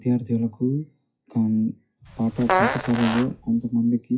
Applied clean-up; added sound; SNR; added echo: classical method WPE with log-MMSE.